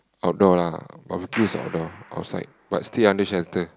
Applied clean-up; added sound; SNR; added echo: none; Clapping; 18 dB; none.